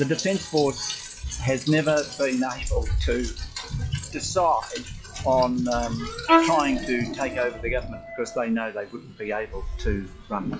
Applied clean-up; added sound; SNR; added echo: classical method log-MMSE.